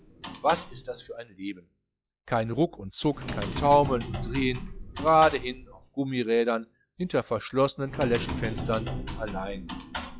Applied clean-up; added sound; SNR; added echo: classical method log-MMSE.